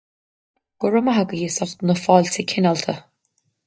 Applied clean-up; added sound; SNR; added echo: neural mask model DeepFilterNet 3.